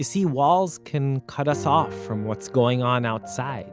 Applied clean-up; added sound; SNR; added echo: none; none; none; none.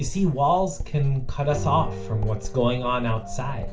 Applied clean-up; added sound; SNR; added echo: none; Writing; 7 dB; reverberation time 0.3 s.